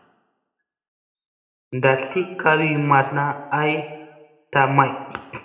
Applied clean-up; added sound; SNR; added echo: none; none; none; reverberation time 0.7 s.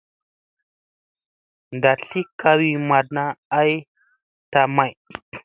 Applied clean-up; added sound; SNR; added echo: none; none; none; none.